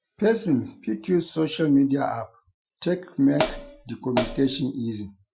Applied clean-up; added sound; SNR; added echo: classical method Wiener filter.